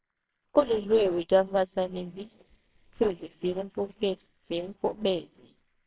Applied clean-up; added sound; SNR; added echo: neural separator model SepFormer WHAMR!.